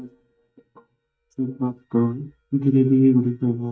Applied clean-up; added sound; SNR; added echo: neural mask model DeepFilterNet 3.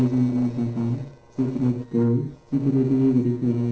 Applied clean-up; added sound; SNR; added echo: neural separator model SepFormer DNS4.